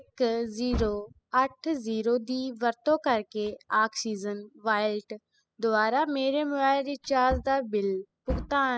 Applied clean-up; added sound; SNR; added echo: classical method spectral subtraction.